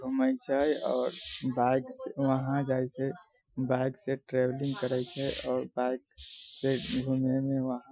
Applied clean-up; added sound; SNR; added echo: classical method Wiener filter.